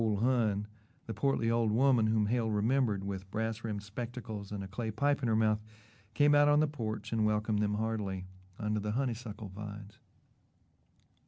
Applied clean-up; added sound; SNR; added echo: none; none; none; none.